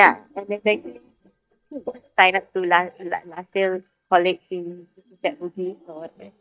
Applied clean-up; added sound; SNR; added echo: neural mask model DeepFilterNet 3.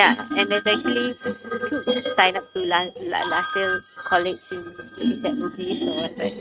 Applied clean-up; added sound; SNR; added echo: neural mask model RNNoise.